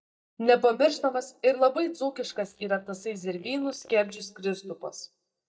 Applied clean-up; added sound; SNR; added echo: neural mask model DeepFilterNet 3.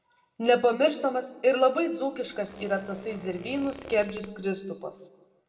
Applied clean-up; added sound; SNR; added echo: none; Zipper (clothing); 20 dB; reverberation time 0.9 s.